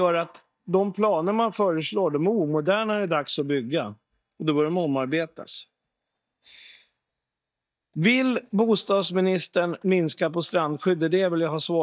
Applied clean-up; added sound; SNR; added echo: neural mask model DeepFilterNet 3.